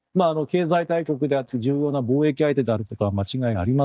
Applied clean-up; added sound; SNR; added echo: neural mask model DeepFilterNet 3.